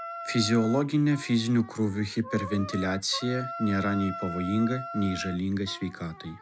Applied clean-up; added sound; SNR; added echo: none; Wind instrument, woodwind instrument; 12 dB; none.